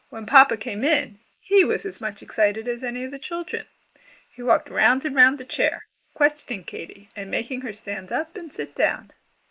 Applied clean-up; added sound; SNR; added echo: neural mask model Resemble Enhance denoiser.